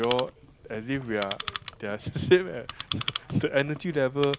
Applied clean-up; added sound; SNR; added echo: none; Clock; 6 dB; none.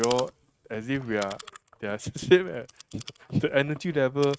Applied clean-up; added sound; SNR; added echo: neural mask model RNNoise.